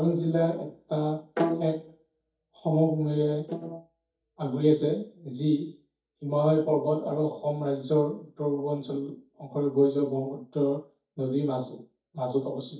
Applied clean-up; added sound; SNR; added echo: neural mask model DeepFilterNet 3.